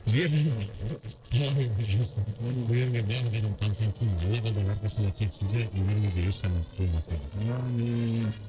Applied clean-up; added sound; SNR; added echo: neural separator model SepFormer DNS4.